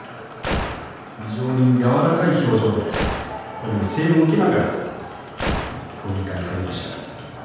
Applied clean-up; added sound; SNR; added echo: none; Gunshot, gunfire; 10 dB; reverberation time 1.2 s.